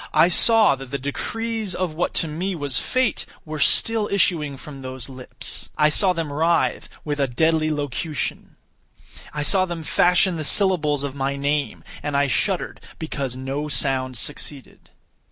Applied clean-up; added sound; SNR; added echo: none; none; none; none.